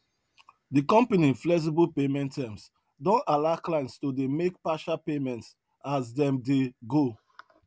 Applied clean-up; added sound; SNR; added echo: none; none; none; none.